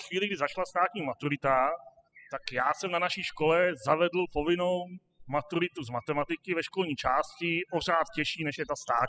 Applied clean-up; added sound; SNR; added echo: classical method spectral subtraction.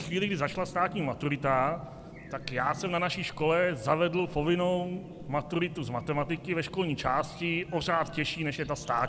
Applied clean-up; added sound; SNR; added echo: none; Chirp, tweet; 13 dB; none.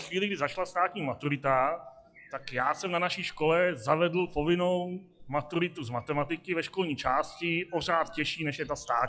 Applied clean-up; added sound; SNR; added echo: classical method log-MMSE.